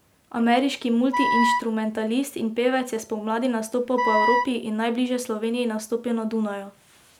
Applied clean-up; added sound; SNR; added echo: none; Wind instrument, woodwind instrument; -1 dB; none.